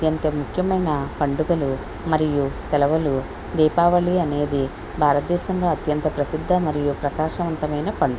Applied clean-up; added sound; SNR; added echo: none; Cricket; 13 dB; none.